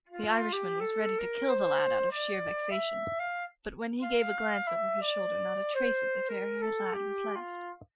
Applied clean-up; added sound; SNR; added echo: classical method Wiener filter.